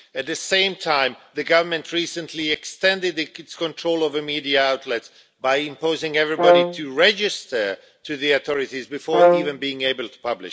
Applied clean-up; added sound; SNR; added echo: none; Brass instrument; -3 dB; none.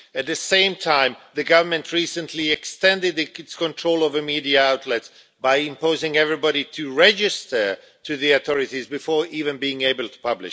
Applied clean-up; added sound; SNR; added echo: none; none; none; none.